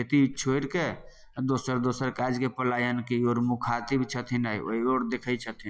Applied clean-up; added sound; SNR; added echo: classical method log-MMSE.